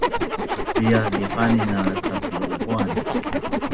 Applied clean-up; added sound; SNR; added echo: none; Zipper (clothing); -1 dB; none.